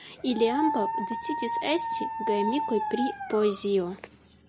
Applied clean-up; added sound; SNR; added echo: none; Dog; 3 dB; none.